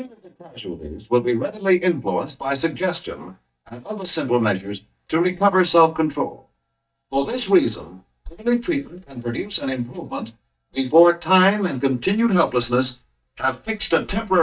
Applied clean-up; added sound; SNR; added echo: neural mask model DeepFilterNet 3.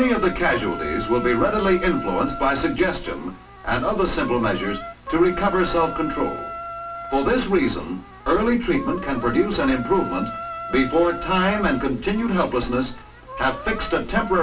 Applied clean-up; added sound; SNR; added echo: none; Wind instrument, woodwind instrument; 12 dB; reverberation time 0.3 s.